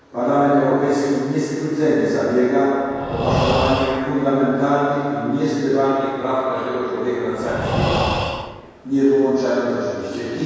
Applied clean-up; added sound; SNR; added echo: none; Breathing; 5 dB; reverberation time 2.2 s.